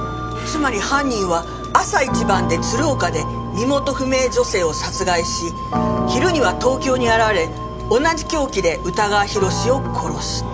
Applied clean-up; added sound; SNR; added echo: none; none; none; none.